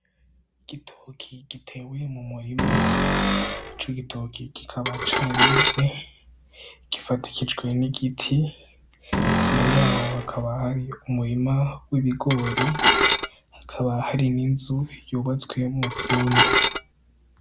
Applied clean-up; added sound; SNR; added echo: none; Dishes, pots, and pans / Glass + Cupboard open or close; -5 dB; none.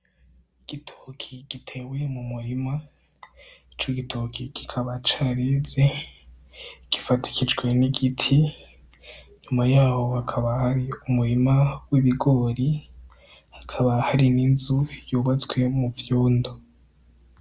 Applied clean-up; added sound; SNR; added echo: none; none; none; none.